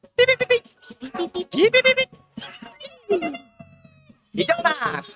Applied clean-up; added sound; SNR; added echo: neural mask model RNNoise.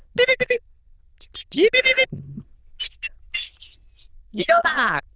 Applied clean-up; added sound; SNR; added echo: neural diffusion model UNIVERSE++.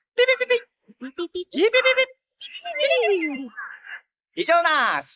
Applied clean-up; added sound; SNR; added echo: neural mask model Resemble Enhance denoiser.